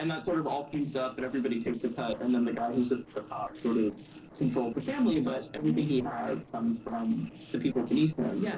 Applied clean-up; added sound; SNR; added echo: neural separator model SepFormer DNS4.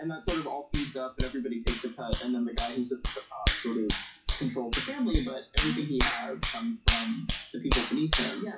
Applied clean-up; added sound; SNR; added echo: classical method WPE with log-MMSE.